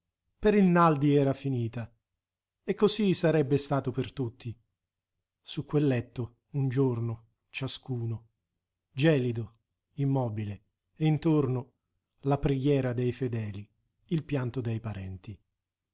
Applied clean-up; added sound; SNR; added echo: none; none; none; none.